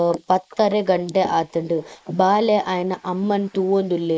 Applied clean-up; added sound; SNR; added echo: neural mask model Resemble Enhance denoiser.